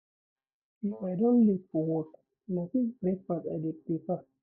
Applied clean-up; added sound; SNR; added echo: neural mask model DeepFilterNet 3.